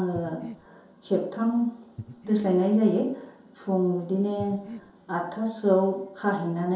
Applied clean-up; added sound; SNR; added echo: none; Breathing; 14 dB; reverberation time 2.8 s.